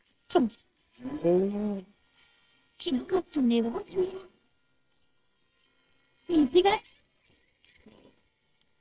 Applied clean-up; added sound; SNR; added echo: neural separator model SepFormer WHAMR!.